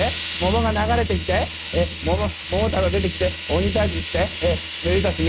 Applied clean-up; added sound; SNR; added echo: neural mask model RNNoise.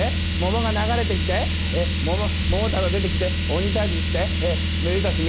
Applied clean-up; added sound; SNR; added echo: none; Car; -4 dB; none.